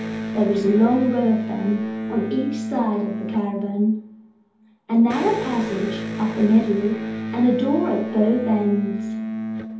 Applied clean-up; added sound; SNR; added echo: none; Electric guitar; 6 dB; reverberation time 0.6 s.